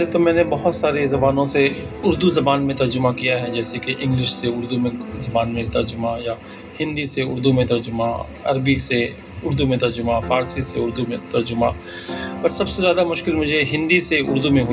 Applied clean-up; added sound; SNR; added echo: none; Keyboard (musical); 15 dB; reverberation time 0.2 s.